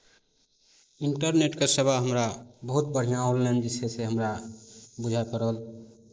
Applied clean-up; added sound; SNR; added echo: neural mask model Resemble Enhance denoiser.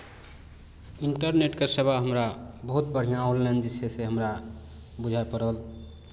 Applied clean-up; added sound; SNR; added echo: none; none; none; none.